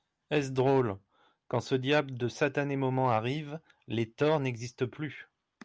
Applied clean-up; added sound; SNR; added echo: none; none; none; none.